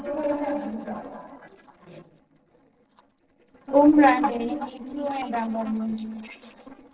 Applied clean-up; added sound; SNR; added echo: neural separator model SepFormer DNS4.